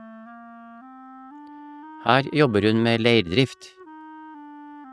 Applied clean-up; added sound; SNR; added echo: neural mask model RNNoise.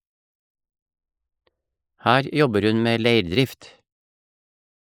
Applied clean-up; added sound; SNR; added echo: neural mask model Resemble Enhance denoiser.